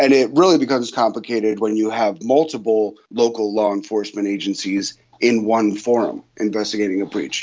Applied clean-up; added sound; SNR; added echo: none; none; none; none.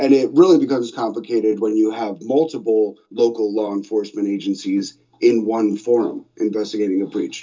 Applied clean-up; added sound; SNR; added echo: none; none; none; reverberation time 0.2 s.